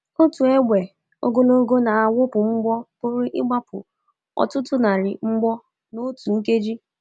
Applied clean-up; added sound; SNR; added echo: none; none; none; none.